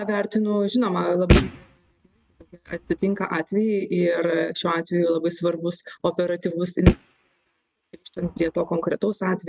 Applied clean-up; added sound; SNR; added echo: neural mask model RNNoise.